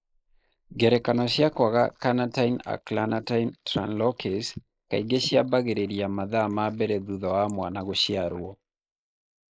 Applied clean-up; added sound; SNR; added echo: neural mask model Resemble Enhance denoiser.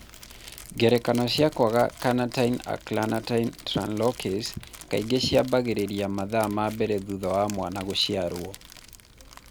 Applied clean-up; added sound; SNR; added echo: none; Crumpling, crinkling; 19 dB; none.